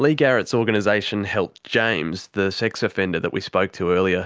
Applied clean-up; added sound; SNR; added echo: none; none; none; none.